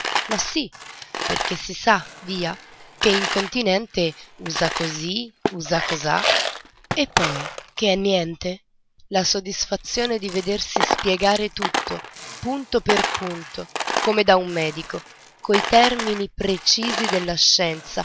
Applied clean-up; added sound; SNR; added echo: none; Coin (dropping); 5 dB; none.